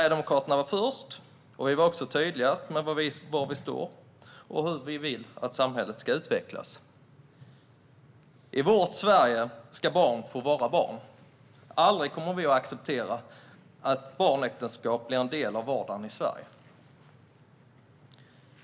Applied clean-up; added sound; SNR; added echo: none; none; none; none.